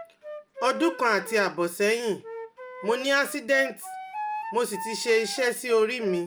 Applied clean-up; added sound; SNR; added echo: none; Wind instrument, woodwind instrument; 12 dB; none.